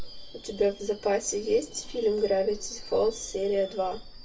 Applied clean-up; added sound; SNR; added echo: none; Screech / Subway, metro, underground; 16 dB; reverberation time 0.1 s.